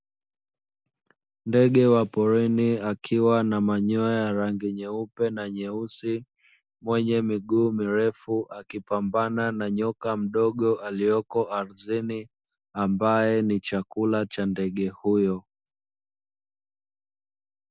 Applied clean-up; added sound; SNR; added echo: none; none; none; none.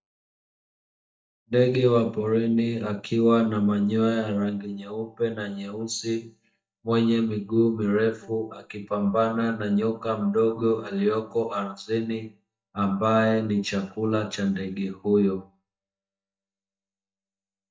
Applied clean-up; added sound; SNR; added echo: neural mask model DeepFilterNet 3.